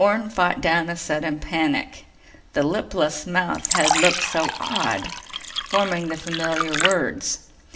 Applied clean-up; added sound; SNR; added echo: none; Fill (with liquid); 1 dB; reverberation time 0.5 s.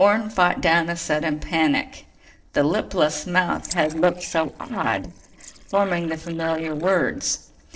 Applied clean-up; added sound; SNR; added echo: neural separator model SepFormer DNS4.